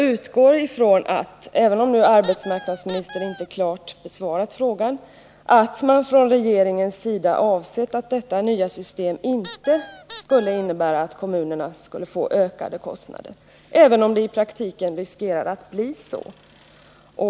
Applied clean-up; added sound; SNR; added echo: none; Squeak; 10 dB; none.